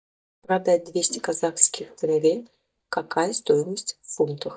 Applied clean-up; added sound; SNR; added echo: neural mask model DeepFilterNet 3.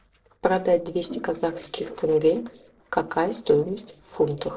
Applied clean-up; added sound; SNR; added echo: neural separator model SepFormer DNS4.